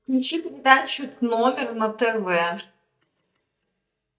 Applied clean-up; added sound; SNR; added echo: neural mask model DeepFilterNet 3.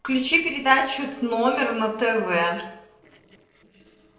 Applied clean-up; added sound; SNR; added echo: neural separator model SepFormer DNS4.